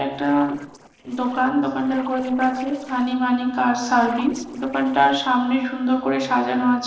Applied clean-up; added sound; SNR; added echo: neural separator model SepFormer DNS4.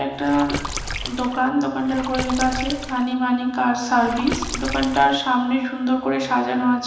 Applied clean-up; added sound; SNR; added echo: none; Water / Splash, splatter; 8 dB; reverberation time 1.0 s.